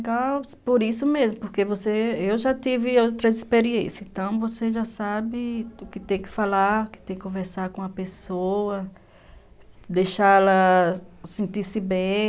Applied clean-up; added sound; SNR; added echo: none; none; none; none.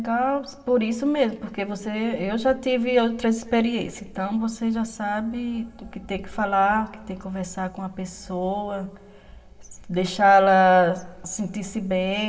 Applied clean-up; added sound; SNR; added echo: none; none; none; reverberation time 1.5 s.